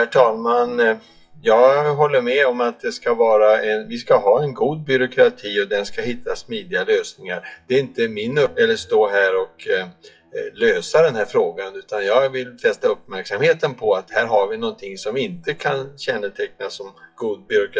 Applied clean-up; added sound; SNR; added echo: classical method WPE with log-MMSE.